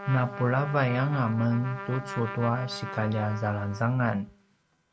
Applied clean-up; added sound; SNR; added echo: none; Trumpet; 12 dB; none.